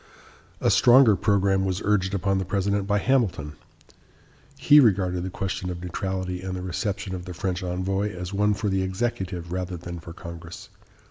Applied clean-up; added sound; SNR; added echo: none; none; none; none.